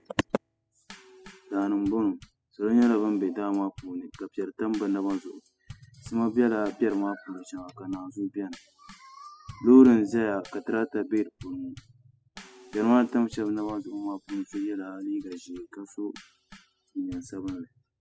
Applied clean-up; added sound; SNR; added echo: classical method spectral subtraction.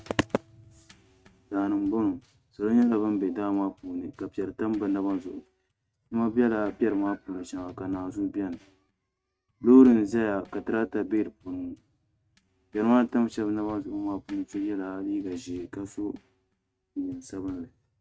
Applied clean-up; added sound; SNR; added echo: neural mask model RNNoise.